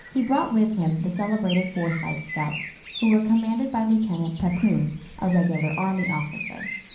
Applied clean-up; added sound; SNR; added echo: none; Bird; 13 dB; reverberation time 0.6 s.